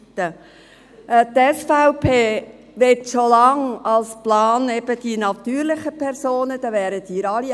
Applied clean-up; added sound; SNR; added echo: none; none; none; none.